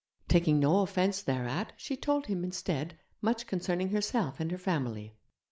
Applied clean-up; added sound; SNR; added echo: none; none; none; none.